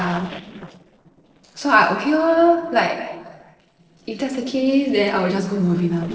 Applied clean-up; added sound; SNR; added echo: neural separator model SepFormer DNS4.